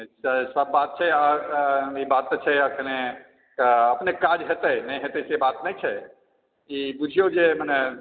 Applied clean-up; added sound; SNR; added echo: none; none; none; none.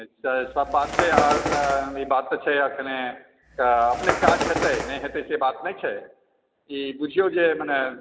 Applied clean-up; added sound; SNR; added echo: none; Bird; 3 dB; none.